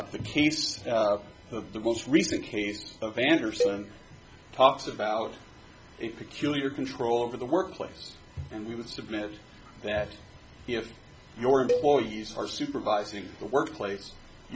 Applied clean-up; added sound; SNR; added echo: none; Cowbell; 5 dB; none.